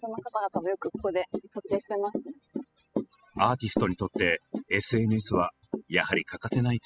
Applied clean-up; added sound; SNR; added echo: classical method spectral subtraction.